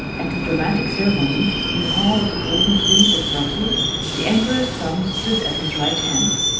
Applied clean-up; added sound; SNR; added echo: none; Subway, metro, underground; -1 dB; reverberation time 0.9 s.